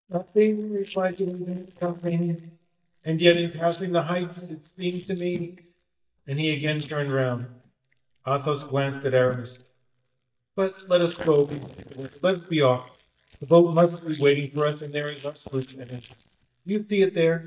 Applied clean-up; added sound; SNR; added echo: neural mask model DeepFilterNet 3.